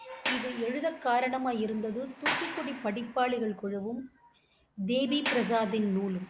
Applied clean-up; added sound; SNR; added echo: none; Sliding door; 9 dB; none.